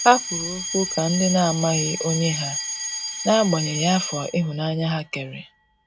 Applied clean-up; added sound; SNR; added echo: none; Alarm; 7 dB; none.